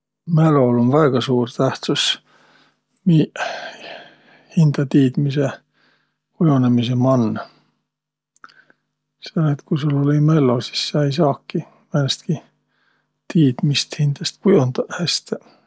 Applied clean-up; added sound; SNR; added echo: none; none; none; none.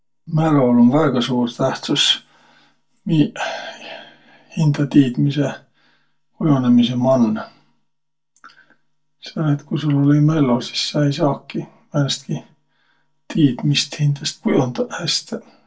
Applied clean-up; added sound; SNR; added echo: none; none; none; reverberation time 0.2 s.